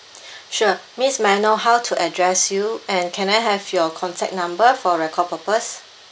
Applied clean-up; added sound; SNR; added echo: none; none; none; none.